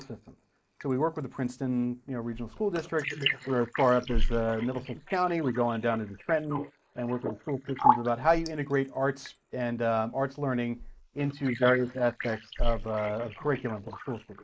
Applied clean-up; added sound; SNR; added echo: neural mask model Resemble Enhance denoiser.